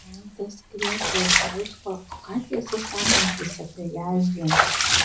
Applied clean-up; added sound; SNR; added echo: none; Bathtub (filling or washing) / Water / Liquid; -4 dB; reverberation time 0.4 s.